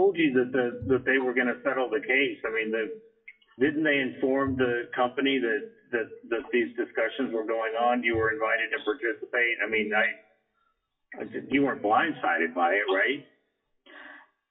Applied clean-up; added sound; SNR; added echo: classical method WPE with log-MMSE.